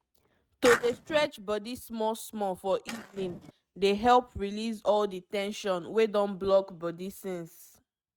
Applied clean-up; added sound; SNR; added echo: neural mask model RNNoise.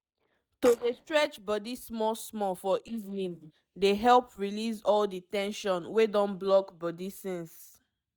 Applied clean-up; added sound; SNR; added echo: neural mask model DeepFilterNet 3.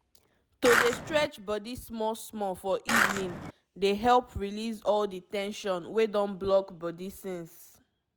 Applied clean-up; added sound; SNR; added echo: none; Skateboard; -2 dB; none.